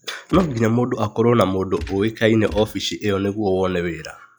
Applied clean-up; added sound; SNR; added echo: classical method log-MMSE.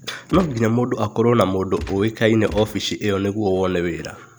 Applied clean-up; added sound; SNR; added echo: none; Gunshot, gunfire; 15 dB; none.